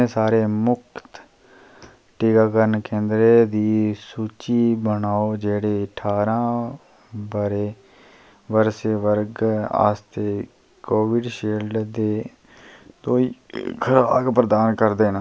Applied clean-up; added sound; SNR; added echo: none; none; none; none.